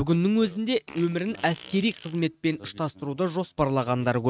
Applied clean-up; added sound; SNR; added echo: neural mask model RNNoise.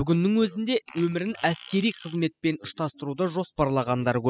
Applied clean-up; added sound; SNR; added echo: classical method spectral subtraction.